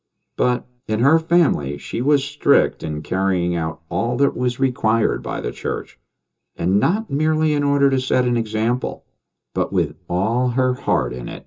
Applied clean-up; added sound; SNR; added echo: none; none; none; reverberation time 0.2 s.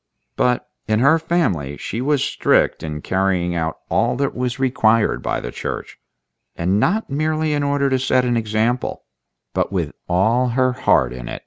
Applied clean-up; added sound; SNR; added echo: none; none; none; none.